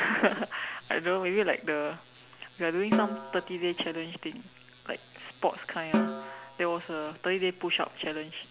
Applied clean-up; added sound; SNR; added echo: none; Snare drum; 4 dB; none.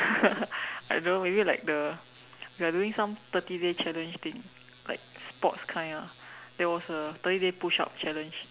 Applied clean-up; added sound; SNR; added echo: none; none; none; none.